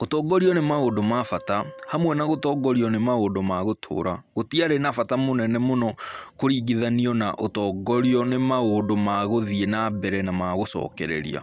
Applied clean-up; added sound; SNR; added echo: none; Wind instrument, woodwind instrument; 20 dB; none.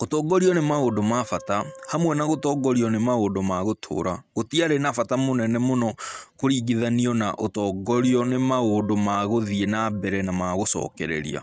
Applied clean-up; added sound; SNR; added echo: neural mask model RNNoise.